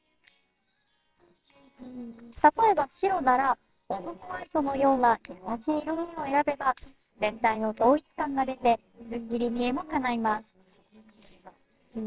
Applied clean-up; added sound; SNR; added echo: neural separator model SepFormer WHAMR!.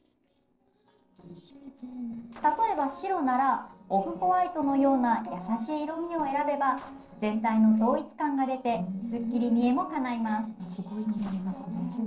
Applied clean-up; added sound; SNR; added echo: neural separator model SepFormer DNS4.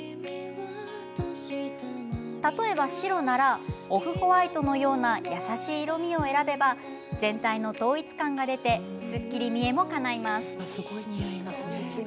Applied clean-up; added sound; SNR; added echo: none; none; none; none.